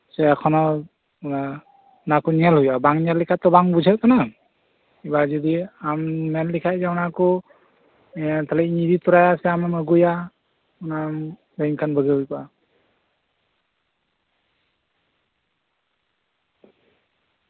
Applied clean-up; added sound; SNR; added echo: none; none; none; none.